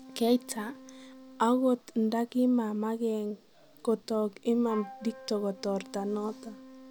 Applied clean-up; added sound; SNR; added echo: none; Wind instrument, woodwind instrument; 20 dB; none.